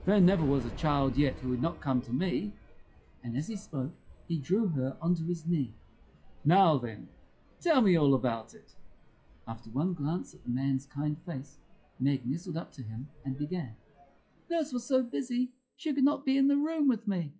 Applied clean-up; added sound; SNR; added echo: classical method WPE with log-MMSE.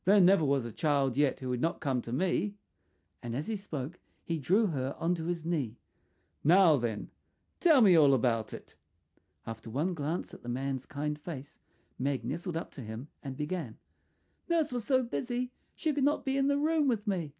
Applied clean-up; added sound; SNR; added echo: none; none; none; none.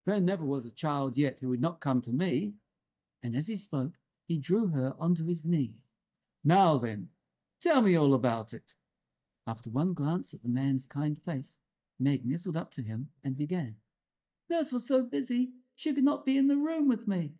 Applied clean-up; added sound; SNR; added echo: neural mask model DeepFilterNet 3.